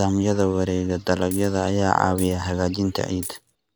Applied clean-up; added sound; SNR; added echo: none; Coin (dropping); 15 dB; none.